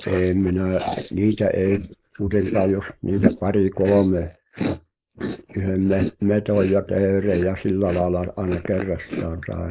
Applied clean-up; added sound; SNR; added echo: neural mask model Resemble Enhance denoiser.